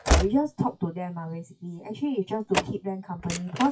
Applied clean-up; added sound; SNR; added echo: classical method WPE with log-MMSE.